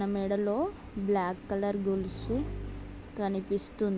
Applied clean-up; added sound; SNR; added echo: none; Motorcycle / Engine; 13 dB; none.